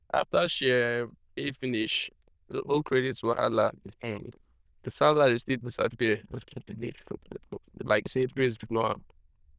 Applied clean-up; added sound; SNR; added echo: neural diffusion model UNIVERSE++.